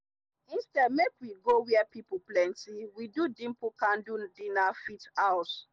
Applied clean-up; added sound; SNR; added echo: none; none; none; none.